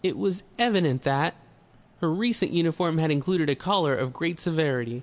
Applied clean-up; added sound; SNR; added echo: none; none; none; none.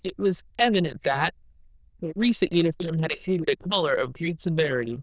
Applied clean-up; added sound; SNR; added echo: neural diffusion model UNIVERSE++.